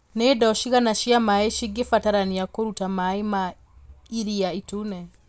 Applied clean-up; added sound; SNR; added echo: none; none; none; none.